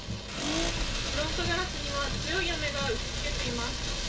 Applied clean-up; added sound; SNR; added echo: none; Accelerating, revving, vroom; 7 dB; reverberation time 0.2 s.